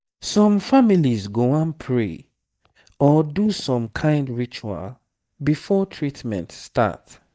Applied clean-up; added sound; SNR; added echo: neural mask model DeepFilterNet 3.